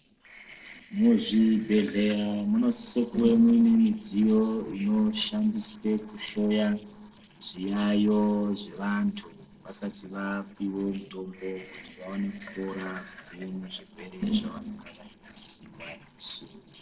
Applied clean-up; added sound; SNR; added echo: neural separator model SepFormer DNS4.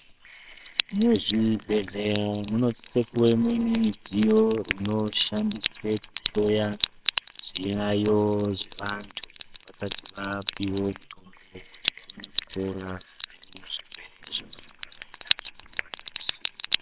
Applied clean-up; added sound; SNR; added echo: neural separator model SepFormer WHAMR!.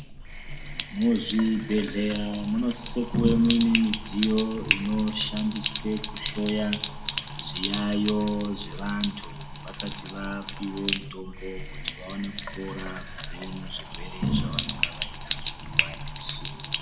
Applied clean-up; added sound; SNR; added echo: none; Sink (filling or washing); 3 dB; reverberation time 1.1 s.